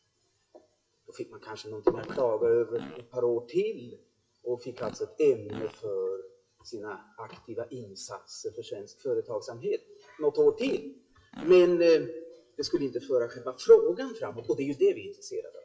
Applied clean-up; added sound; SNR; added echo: classical method WPE with log-MMSE.